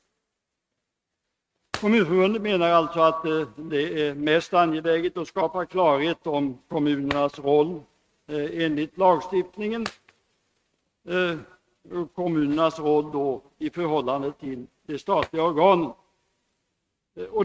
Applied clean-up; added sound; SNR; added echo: neural mask model RNNoise.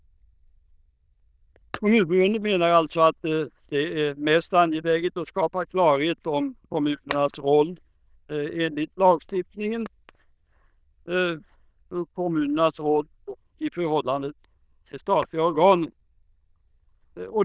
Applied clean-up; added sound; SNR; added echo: neural diffusion model UNIVERSE++.